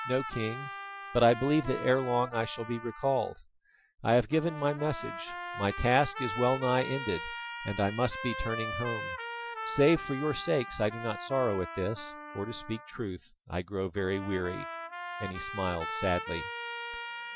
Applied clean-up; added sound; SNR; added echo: classical method Wiener filter.